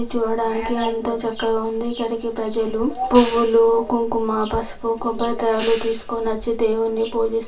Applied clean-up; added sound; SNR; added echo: none; Hi-hat; 14 dB; reverberation time 0.2 s.